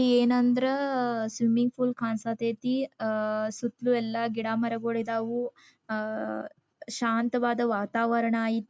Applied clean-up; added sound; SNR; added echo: none; none; none; none.